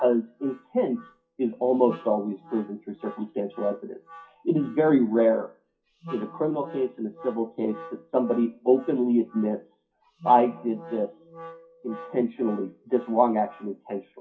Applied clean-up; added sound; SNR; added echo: classical method WPE with log-MMSE.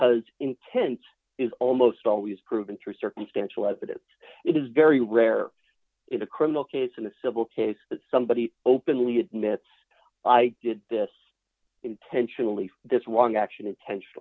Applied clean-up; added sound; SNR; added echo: none; none; none; none.